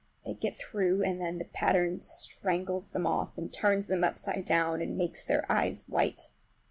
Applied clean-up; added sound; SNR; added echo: none; none; none; none.